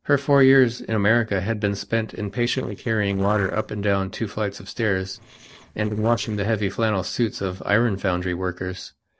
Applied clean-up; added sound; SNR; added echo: neural separator model SepFormer DNS4.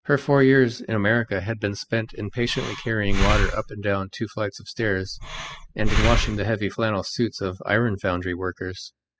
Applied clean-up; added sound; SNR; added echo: classical method spectral subtraction.